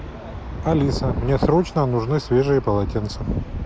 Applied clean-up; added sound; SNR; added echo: none; none; none; none.